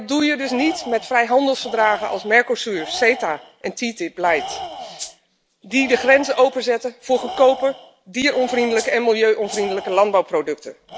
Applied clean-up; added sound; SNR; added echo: none; Rattle (instrument) + Tools; 14 dB; none.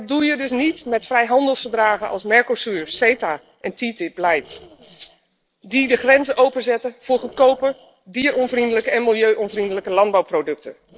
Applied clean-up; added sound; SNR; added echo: neural separator model SepFormer DNS4.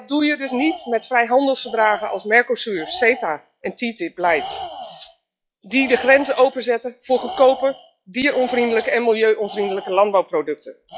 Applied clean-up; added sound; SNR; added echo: classical method log-MMSE.